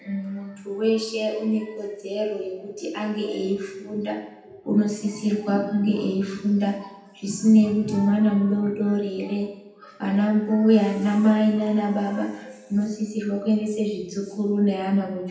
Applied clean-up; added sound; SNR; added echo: none; none; none; reverberation time 0.9 s.